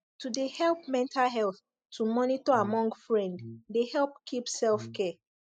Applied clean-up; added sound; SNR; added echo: classical method spectral subtraction.